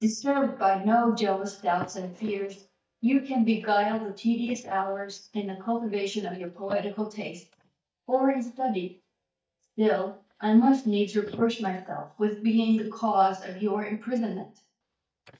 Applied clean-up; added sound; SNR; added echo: neural mask model DeepFilterNet 3.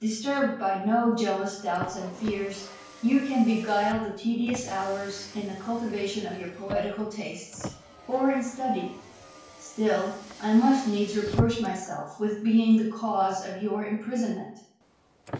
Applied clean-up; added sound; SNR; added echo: none; Car; 13 dB; reverberation time 0.5 s.